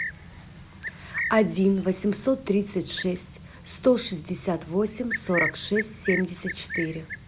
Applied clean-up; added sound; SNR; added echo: none; Cricket; 8 dB; none.